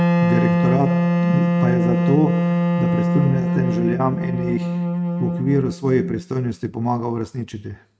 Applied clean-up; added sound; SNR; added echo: neural mask model RNNoise.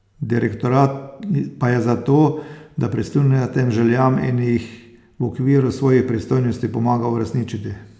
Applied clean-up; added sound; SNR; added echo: none; none; none; none.